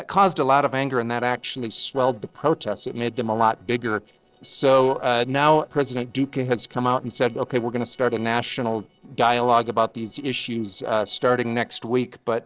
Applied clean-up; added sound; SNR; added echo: neural separator model SepFormer DNS4.